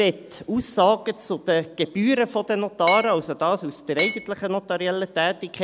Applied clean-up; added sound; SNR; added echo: none; Glass; 4 dB; none.